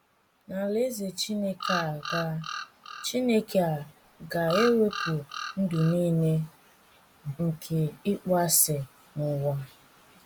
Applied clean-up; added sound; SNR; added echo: none; Bird vocalization, bird call, bird song; 7 dB; none.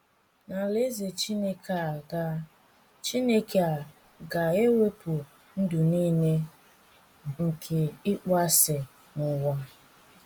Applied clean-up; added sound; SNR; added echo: none; none; none; none.